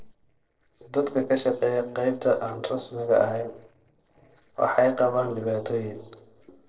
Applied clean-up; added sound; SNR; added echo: neural separator model SepFormer DNS4.